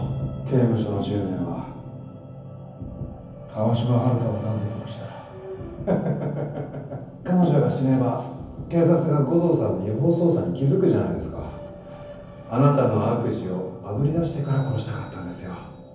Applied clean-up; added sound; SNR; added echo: none; none; none; reverberation time 0.7 s.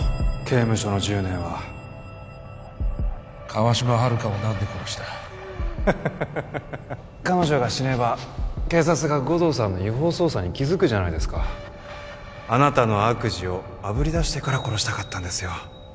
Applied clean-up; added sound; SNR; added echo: none; none; none; none.